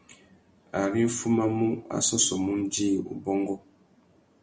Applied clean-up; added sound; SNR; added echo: none; none; none; none.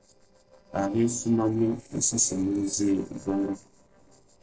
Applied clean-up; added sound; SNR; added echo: neural separator model SepFormer DNS4.